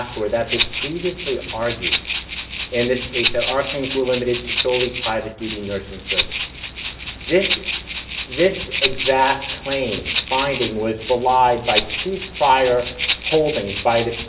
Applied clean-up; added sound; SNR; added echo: none; Rattle (instrument); 4 dB; reverberation time 0.6 s.